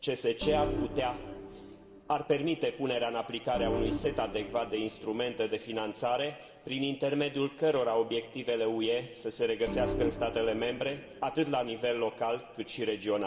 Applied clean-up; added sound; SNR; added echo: none; Organ; 6 dB; reverberation time 1.9 s.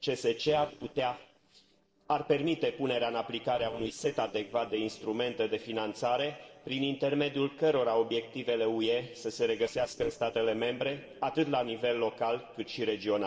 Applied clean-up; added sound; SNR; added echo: neural separator model SepFormer DNS4.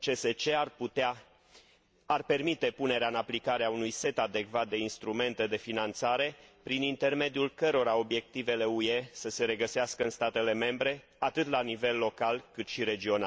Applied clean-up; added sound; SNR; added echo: none; none; none; none.